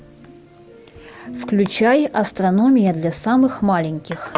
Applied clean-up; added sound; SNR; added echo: none; Domestic sounds, home sounds; 18 dB; none.